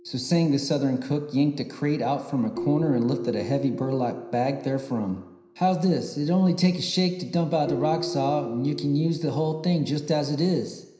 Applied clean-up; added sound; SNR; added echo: none; Keyboard (musical); 13 dB; reverberation time 0.9 s.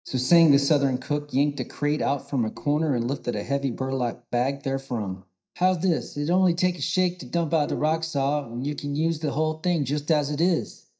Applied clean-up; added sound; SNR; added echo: neural mask model DeepFilterNet 3.